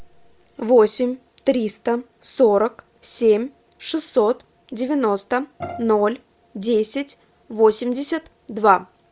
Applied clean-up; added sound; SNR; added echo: none; Bowed string instrument; 15 dB; none.